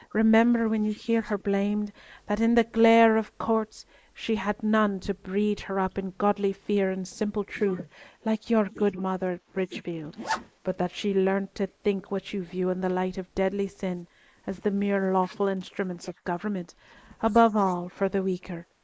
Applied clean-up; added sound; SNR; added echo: neural mask model Resemble Enhance denoiser.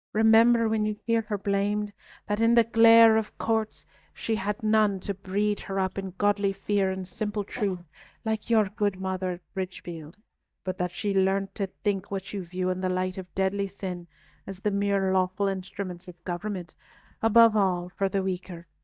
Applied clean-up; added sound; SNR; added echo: neural mask model DeepFilterNet 3.